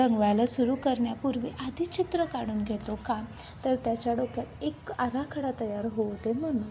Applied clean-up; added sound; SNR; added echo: none; none; none; none.